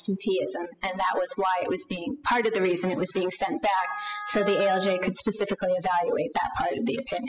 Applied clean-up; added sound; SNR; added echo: classical method spectral subtraction.